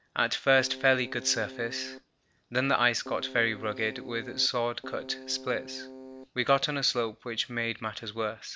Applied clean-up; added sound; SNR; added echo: none; Keyboard (musical); 14 dB; none.